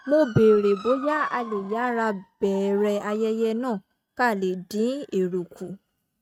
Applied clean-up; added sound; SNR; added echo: neural mask model RNNoise.